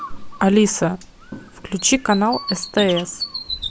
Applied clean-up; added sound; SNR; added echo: none; Bird; 12 dB; none.